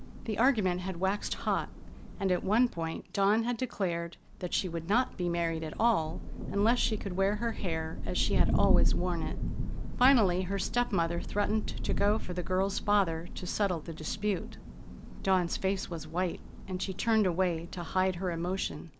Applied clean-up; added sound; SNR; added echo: none; Thunder; 2 dB; none.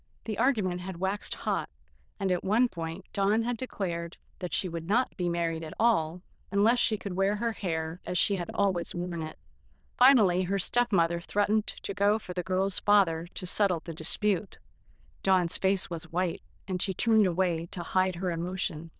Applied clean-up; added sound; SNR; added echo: neural diffusion model UNIVERSE++.